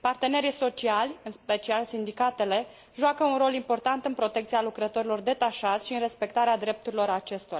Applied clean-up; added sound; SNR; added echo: none; none; none; none.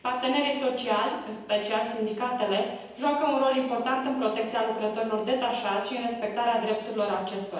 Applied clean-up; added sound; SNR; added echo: none; none; none; reverberation time 0.9 s.